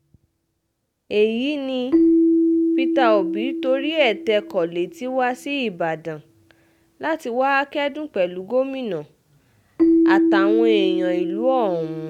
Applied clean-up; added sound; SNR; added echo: none; Keyboard (musical); 0 dB; none.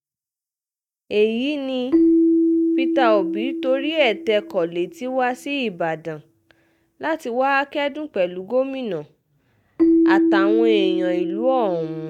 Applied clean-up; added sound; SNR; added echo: neural mask model DeepFilterNet 3.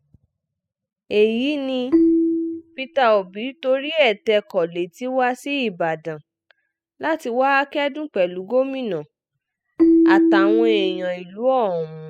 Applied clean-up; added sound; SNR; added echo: classical method spectral subtraction.